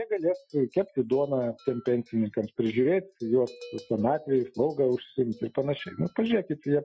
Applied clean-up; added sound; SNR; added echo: classical method Wiener filter.